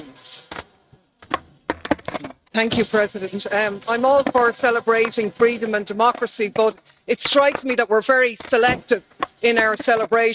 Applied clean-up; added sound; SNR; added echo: neural mask model RNNoise.